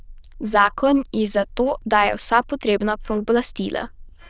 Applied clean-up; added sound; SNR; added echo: neural diffusion model UNIVERSE++.